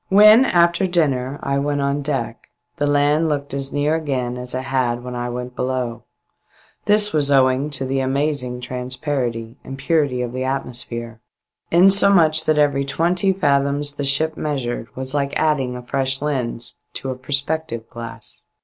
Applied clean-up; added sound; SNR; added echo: none; none; none; none.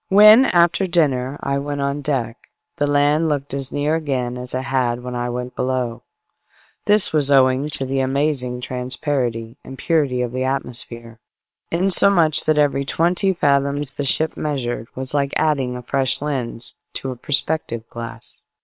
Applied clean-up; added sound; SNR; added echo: neural separator model SepFormer WHAM!.